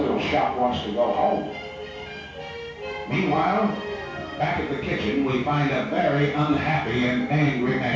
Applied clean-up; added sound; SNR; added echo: none; none; none; reverberation time 0.6 s.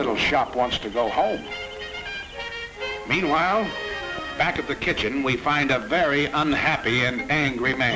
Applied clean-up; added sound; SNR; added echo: none; none; none; none.